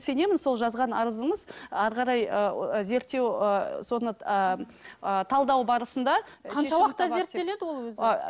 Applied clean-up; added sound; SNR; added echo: none; none; none; none.